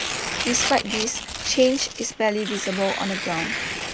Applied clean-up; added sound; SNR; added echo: none; Tearing; 4 dB; none.